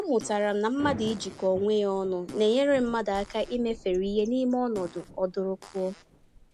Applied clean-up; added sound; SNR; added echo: none; Fart + Thunder / Rain; 17 dB; none.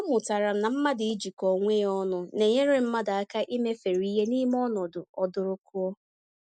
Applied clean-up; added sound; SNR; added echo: none; none; none; none.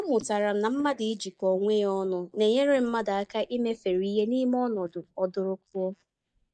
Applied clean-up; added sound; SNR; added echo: neural mask model DeepFilterNet 3.